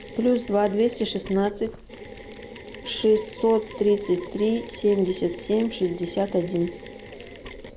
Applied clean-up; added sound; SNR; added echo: none; Mechanisms; 15 dB; none.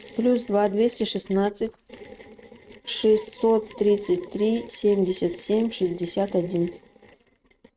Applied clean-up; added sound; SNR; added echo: neural mask model RNNoise.